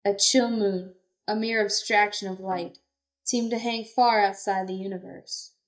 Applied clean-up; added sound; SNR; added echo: neural mask model DeepFilterNet 3.